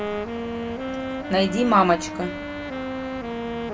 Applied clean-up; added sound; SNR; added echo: none; Wind instrument, woodwind instrument; 5 dB; none.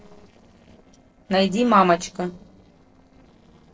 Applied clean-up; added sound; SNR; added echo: neural separator model SepFormer DNS4.